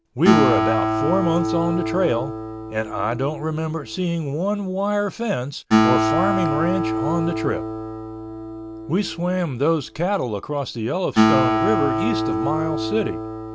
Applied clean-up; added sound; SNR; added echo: none; Acoustic guitar; -1 dB; none.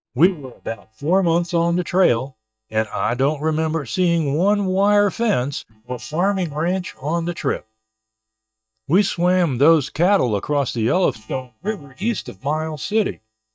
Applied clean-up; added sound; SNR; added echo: neural mask model DeepFilterNet 3.